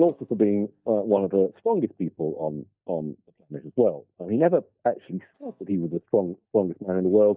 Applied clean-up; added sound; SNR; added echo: neural mask model DeepFilterNet 3.